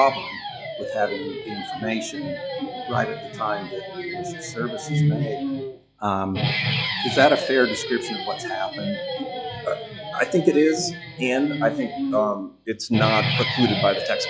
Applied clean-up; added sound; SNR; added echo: classical method log-MMSE.